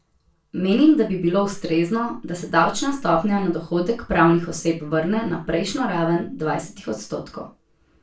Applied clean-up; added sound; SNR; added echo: none; none; none; reverberation time 0.3 s.